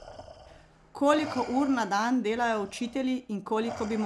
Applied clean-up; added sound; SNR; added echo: none; Respiratory sounds; 16 dB; none.